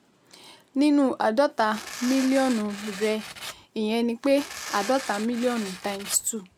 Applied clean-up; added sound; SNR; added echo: none; Tearing; 12 dB; none.